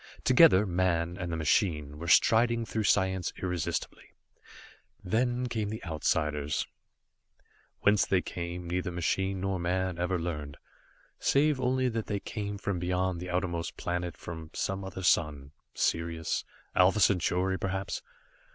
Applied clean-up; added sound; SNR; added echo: none; none; none; none.